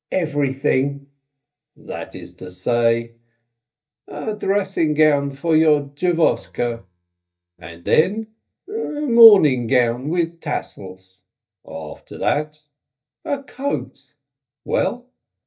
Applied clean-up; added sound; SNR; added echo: neural mask model DeepFilterNet 3.